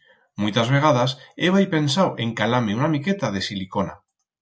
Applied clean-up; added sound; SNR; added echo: none; none; none; none.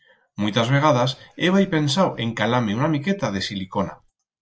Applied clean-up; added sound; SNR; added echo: neural separator model SepFormer DNS4.